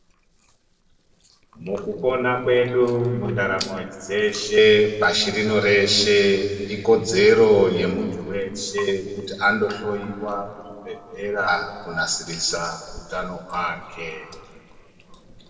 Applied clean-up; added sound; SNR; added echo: neural separator model SepFormer DNS4.